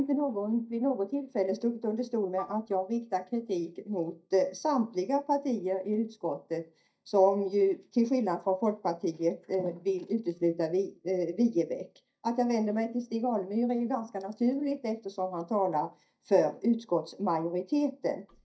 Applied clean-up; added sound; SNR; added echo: neural mask model DeepFilterNet 3.